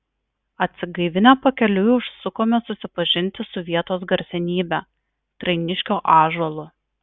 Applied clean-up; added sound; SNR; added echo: none; none; none; none.